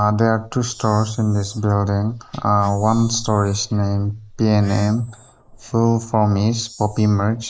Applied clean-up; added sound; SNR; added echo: neural mask model Resemble Enhance denoiser.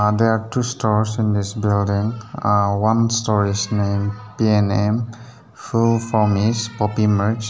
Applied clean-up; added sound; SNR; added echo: none; none; none; none.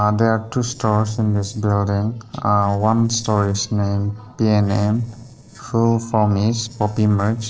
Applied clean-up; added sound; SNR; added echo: neural separator model SepFormer DNS4.